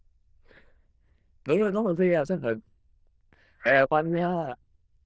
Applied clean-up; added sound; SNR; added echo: neural diffusion model UNIVERSE++.